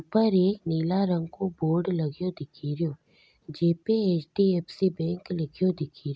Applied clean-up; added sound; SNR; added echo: none; none; none; none.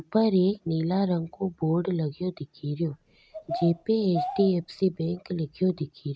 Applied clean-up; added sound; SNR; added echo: none; Bird vocalization, bird call, bird song; 10 dB; none.